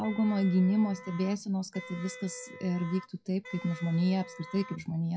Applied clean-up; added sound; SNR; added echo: classical method WPE with log-MMSE.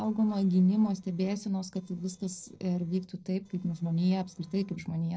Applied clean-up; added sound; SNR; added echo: neural separator model SepFormer DNS4.